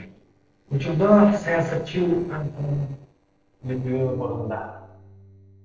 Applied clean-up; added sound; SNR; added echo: neural separator model SepFormer DNS4.